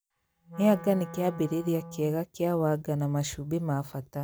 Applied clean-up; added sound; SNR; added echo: none; Wind instrument, woodwind instrument; 15 dB; none.